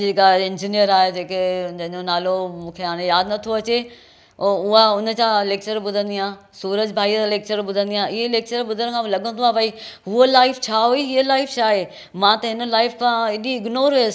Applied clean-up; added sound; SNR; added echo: none; none; none; none.